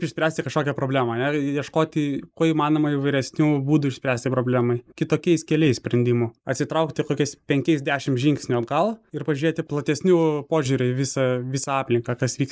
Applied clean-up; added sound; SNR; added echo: neural mask model Resemble Enhance denoiser.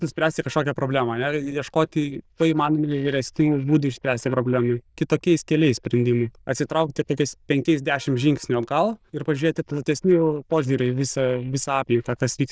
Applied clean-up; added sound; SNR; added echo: neural diffusion model UNIVERSE++.